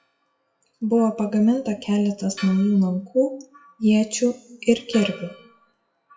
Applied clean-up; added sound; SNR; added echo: classical method WPE with log-MMSE.